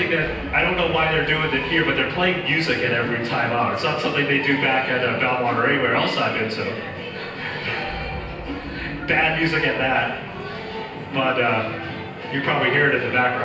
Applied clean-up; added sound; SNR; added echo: none; Alarm; 20 dB; reverberation time 0.9 s.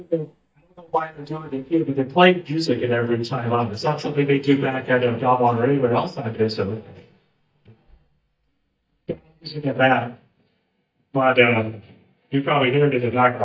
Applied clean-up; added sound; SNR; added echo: neural mask model DeepFilterNet 3.